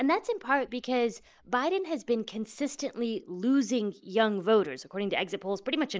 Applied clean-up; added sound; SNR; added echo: neural mask model Resemble Enhance denoiser.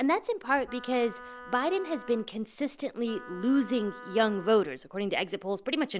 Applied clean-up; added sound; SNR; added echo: none; Wind instrument, woodwind instrument; 17 dB; none.